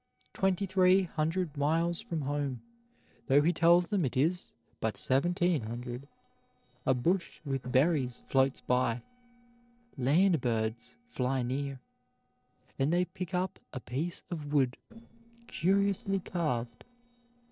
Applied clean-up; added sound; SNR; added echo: neural separator model SepFormer DNS4.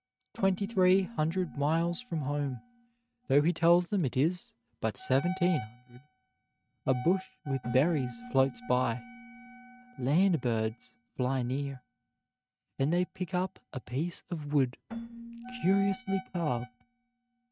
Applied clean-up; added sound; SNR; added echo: neural mask model RNNoise.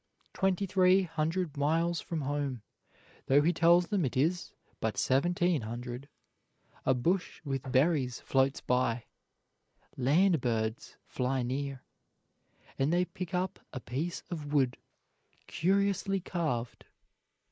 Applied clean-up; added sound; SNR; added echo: neural mask model Resemble Enhance denoiser.